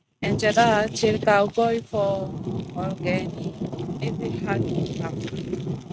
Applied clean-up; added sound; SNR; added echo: neural mask model RNNoise.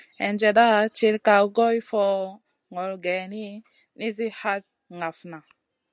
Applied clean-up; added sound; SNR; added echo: none; none; none; none.